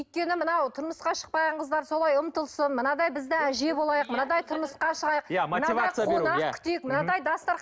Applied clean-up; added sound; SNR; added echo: none; none; none; none.